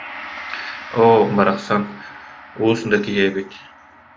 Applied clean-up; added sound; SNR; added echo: none; Gong; 16 dB; none.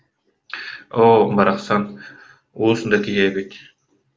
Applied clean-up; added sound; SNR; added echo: none; none; none; none.